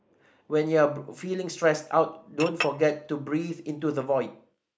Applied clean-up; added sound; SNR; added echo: neural mask model Resemble Enhance denoiser.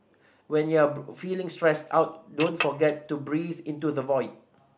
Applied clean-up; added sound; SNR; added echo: none; Chink, clink; 8 dB; none.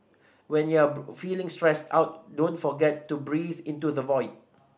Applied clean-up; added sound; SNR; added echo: none; none; none; none.